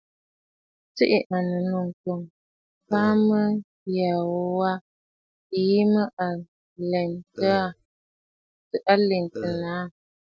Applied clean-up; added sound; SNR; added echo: neural separator model SepFormer DNS4.